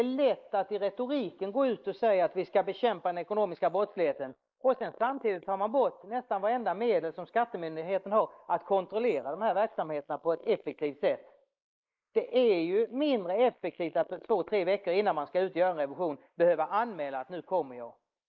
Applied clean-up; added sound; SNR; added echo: neural mask model Resemble Enhance denoiser.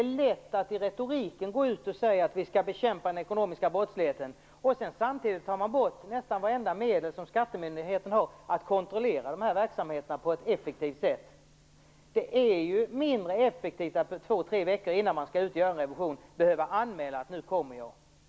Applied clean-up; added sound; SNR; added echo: none; none; none; none.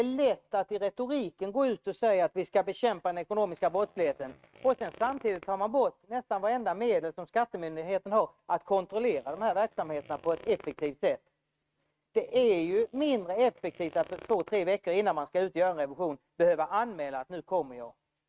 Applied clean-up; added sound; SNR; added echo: neural mask model RNNoise.